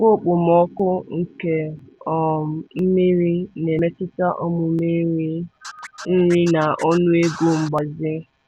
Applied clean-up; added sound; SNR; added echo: none; Scratching (performance technique); 18 dB; none.